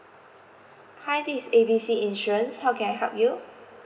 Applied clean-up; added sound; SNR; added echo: none; none; none; none.